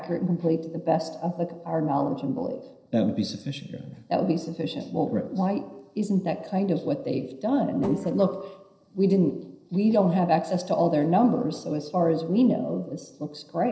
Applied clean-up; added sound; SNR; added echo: neural separator model SepFormer DNS4.